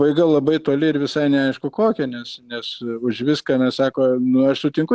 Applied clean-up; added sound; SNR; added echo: none; none; none; none.